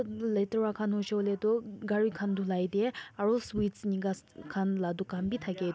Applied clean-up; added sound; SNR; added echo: none; none; none; none.